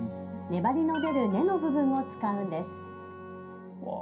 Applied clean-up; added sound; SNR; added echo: none; Wind instrument, woodwind instrument; 14 dB; reverberation time 0.3 s.